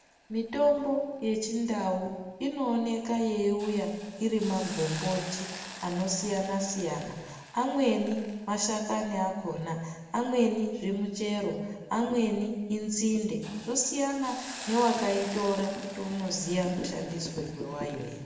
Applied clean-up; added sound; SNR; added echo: none; Hiss; 17 dB; reverberation time 1.2 s.